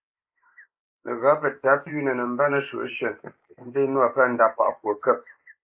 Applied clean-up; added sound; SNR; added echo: neural mask model Resemble Enhance denoiser.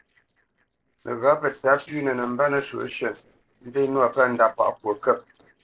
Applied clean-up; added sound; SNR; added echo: neural separator model SepFormer DNS4.